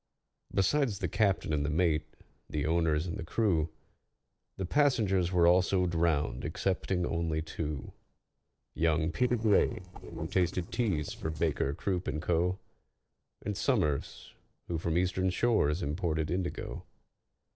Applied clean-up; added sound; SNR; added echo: neural separator model SepFormer DNS4.